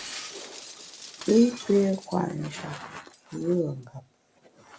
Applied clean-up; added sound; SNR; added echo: none; Shatter; 17 dB; none.